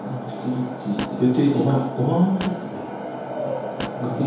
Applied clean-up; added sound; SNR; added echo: none; Fart; 16 dB; reverberation time 2.2 s.